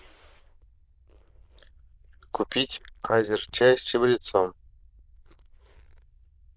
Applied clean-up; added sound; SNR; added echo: neural diffusion model UNIVERSE++.